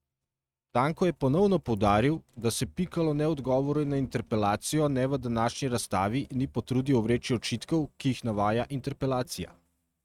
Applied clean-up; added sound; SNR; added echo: neural mask model RNNoise.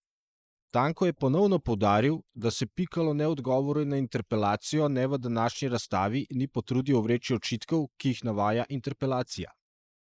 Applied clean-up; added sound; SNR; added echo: neural mask model Resemble Enhance denoiser.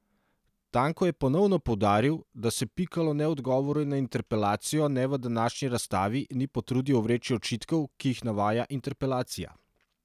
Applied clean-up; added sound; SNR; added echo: none; none; none; none.